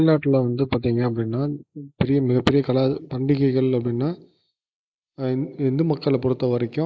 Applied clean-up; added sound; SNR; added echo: neural mask model Resemble Enhance denoiser.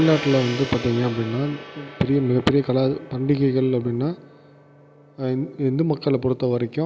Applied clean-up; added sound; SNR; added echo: none; Gong; 15 dB; none.